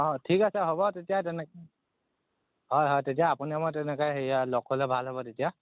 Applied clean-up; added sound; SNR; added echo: none; none; none; none.